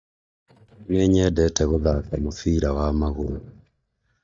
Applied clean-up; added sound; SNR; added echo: neural mask model DeepFilterNet 3.